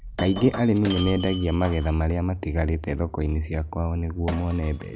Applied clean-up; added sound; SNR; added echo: none; Shatter; 14 dB; none.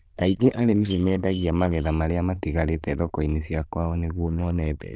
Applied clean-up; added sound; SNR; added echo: neural diffusion model UNIVERSE++.